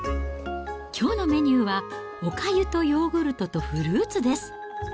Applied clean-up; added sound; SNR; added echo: none; none; none; none.